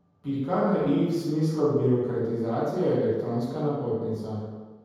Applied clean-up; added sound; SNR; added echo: none; none; none; reverberation time 1.2 s.